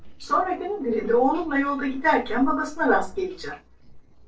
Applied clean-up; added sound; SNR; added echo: neural separator model SepFormer DNS4.